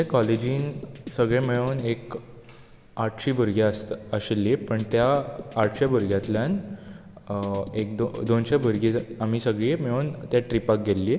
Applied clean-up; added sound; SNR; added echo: none; Drum kit; 15 dB; none.